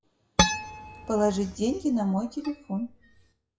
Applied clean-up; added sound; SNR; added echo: classical method WPE with log-MMSE.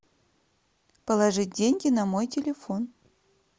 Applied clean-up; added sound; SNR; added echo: none; none; none; none.